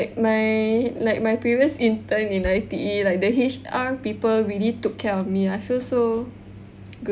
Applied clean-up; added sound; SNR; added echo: none; none; none; none.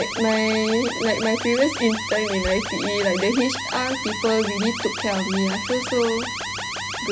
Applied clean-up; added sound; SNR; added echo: none; Alarm; 6 dB; none.